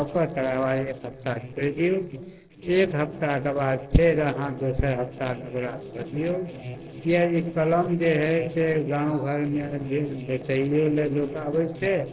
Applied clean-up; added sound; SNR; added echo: neural separator model SepFormer DNS4.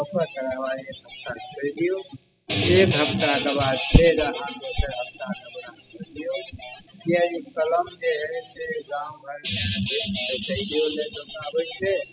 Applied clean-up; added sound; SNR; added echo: classical method spectral subtraction.